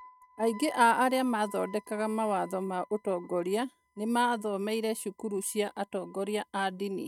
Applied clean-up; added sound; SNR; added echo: neural mask model RNNoise.